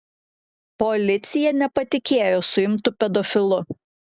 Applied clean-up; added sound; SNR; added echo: none; none; none; none.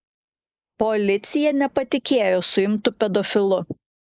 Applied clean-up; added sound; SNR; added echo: neural mask model Resemble Enhance denoiser.